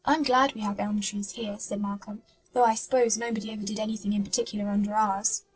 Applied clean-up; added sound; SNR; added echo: neural separator model SepFormer DNS4.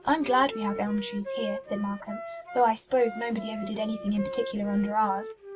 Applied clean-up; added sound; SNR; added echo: none; Wind instrument, woodwind instrument; 11 dB; none.